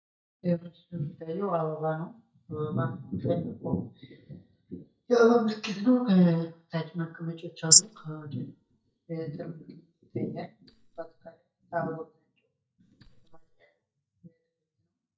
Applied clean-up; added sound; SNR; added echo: neural mask model DeepFilterNet 3.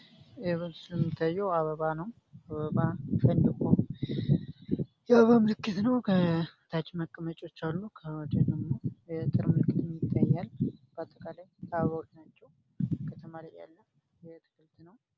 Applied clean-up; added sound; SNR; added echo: none; none; none; none.